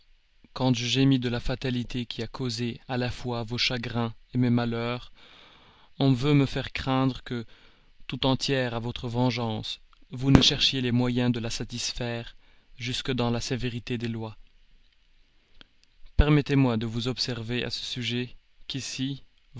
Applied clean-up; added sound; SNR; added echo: none; Fireworks; 5 dB; none.